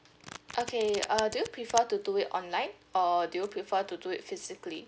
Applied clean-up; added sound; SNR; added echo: none; Domestic sounds, home sounds; 14 dB; none.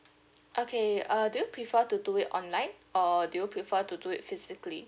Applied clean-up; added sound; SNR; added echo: none; none; none; none.